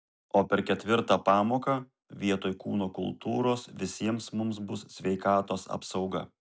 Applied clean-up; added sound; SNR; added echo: none; none; none; none.